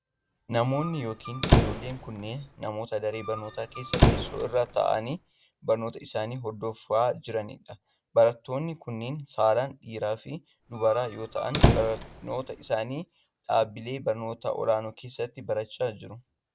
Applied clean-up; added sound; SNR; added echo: none; Squeak; -1 dB; none.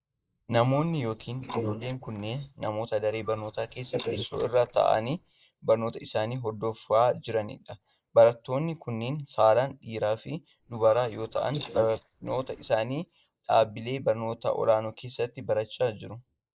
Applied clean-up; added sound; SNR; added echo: neural mask model Resemble Enhance denoiser.